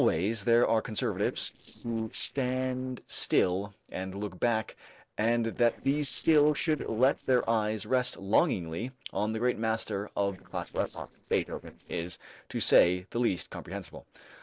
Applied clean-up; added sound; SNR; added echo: neural separator model SepFormer DNS4.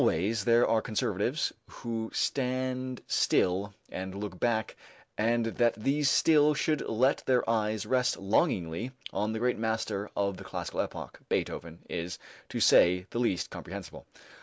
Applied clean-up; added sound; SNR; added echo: none; none; none; none.